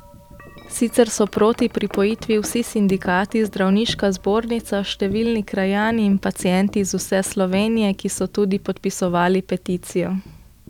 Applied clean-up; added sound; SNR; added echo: none; Wind chime; 19 dB; none.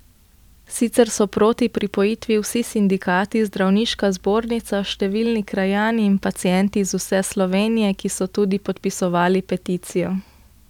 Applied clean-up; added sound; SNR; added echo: none; none; none; none.